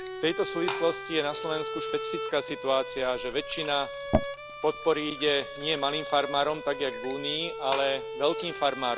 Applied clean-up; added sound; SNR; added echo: none; Liquid + Bowed string instrument; 6 dB; none.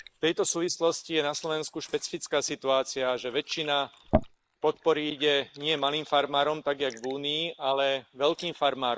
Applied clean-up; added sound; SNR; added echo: neural mask model Resemble Enhance denoiser.